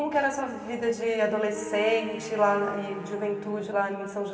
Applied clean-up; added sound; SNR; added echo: none; Wind instrument, woodwind instrument; 16 dB; reverberation time 2.4 s.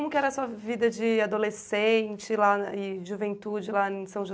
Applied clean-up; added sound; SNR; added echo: none; none; none; none.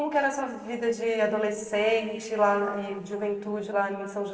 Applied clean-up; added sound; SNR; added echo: neural separator model SepFormer DNS4.